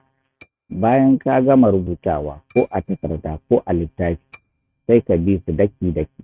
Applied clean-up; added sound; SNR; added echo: neural mask model RNNoise.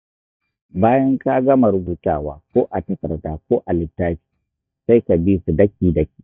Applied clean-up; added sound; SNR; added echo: neural mask model DeepFilterNet 3.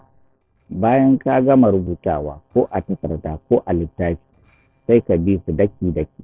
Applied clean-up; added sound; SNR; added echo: neural separator model SepFormer DNS4.